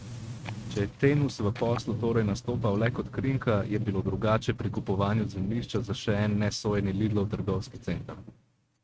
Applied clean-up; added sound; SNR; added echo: neural mask model RNNoise.